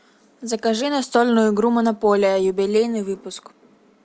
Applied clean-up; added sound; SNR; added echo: none; none; none; none.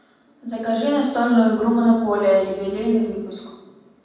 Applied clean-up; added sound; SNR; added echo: none; none; none; reverberation time 1.1 s.